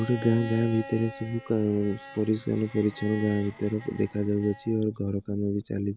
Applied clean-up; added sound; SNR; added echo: none; Bowed string instrument; 17 dB; none.